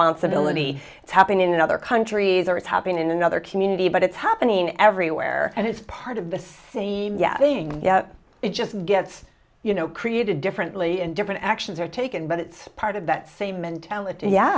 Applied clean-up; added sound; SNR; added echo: none; none; none; none.